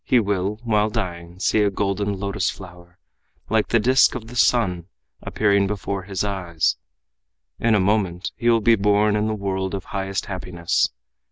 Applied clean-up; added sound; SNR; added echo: none; none; none; none.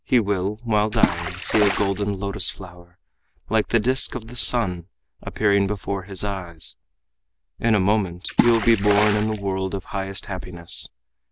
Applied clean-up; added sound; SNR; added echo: none; Water / Splash, splatter; 4 dB; none.